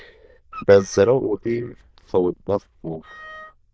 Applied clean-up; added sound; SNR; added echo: neural diffusion model UNIVERSE++.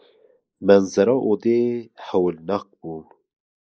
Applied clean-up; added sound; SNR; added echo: neural mask model Resemble Enhance denoiser.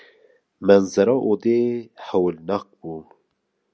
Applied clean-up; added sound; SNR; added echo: none; none; none; none.